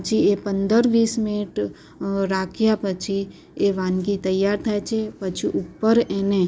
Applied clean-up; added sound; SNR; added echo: none; none; none; none.